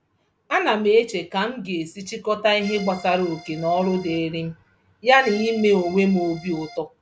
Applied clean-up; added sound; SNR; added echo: none; Accordion; 18 dB; none.